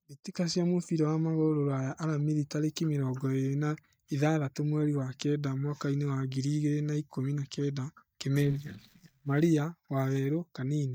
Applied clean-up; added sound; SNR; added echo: neural mask model DeepFilterNet 3.